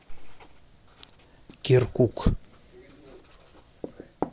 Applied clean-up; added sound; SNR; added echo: none; Writing; 15 dB; none.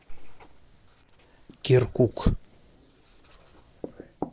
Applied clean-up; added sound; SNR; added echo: neural mask model Resemble Enhance denoiser.